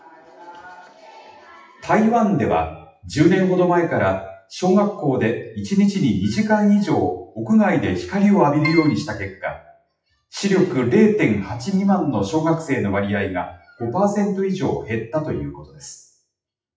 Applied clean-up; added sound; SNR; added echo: classical method WPE with log-MMSE.